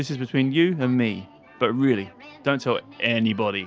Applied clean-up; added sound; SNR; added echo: none; none; none; none.